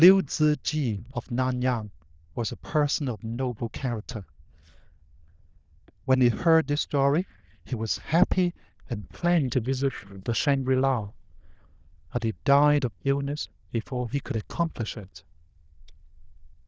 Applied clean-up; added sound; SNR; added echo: neural diffusion model UNIVERSE++.